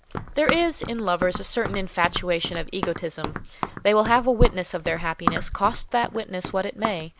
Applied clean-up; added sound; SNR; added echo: none; Run; 8 dB; none.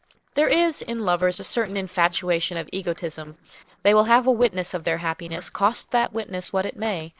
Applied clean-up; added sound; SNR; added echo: neural separator model SepFormer DNS4.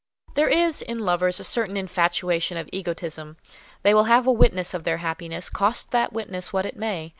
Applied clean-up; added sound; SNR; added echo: none; none; none; none.